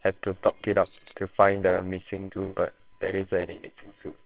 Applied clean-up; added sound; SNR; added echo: neural separator model SepFormer WHAMR!.